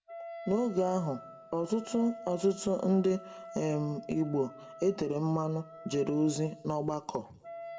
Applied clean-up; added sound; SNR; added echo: none; Wind instrument, woodwind instrument; 16 dB; reverberation time 0.7 s.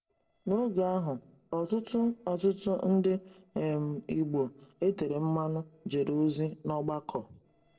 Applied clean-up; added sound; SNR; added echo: neural separator model SepFormer DNS4.